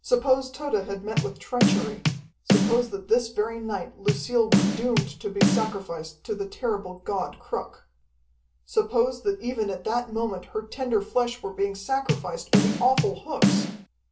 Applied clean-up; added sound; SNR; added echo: none; Bass drum / Snare drum; -3 dB; reverberation time 0.3 s.